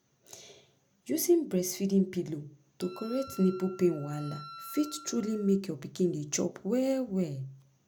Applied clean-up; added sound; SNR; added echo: none; Wind instrument, woodwind instrument; 18 dB; none.